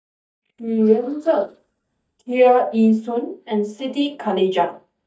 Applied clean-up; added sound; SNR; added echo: neural mask model DeepFilterNet 3.